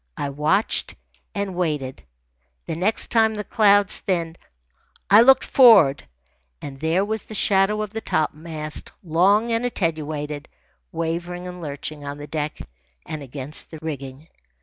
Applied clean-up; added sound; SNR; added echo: none; none; none; none.